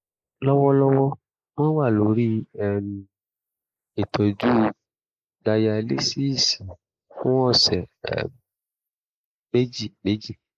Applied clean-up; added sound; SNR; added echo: neural mask model Resemble Enhance denoiser.